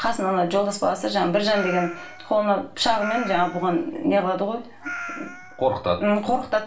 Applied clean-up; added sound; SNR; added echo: none; Meow; 14 dB; reverberation time 0.3 s.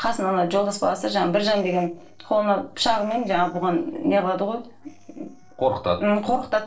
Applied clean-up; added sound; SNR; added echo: neural separator model SepFormer DNS4.